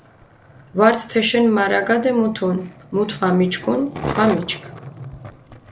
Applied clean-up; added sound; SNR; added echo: none; Skateboard; 14 dB; none.